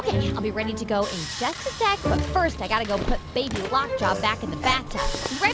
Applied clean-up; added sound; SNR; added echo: none; Sawing; 11 dB; none.